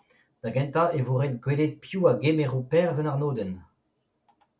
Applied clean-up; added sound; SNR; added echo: none; none; none; none.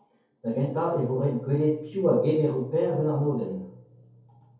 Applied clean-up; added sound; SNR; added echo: none; none; none; reverberation time 2.3 s.